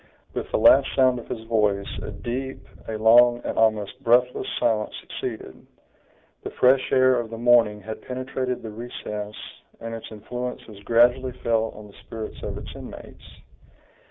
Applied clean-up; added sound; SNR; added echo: none; Wind; 13 dB; none.